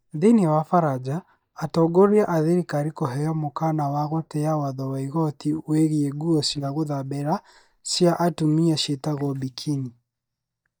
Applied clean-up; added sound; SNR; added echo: neural mask model DeepFilterNet 3.